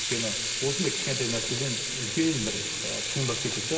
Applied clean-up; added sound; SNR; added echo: none; Sink (filling or washing) / Water tap, faucet; -1 dB; reverberation time 2.0 s.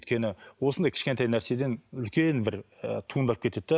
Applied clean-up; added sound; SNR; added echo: none; none; none; none.